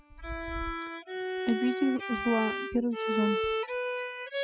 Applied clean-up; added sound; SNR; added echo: classical method spectral subtraction.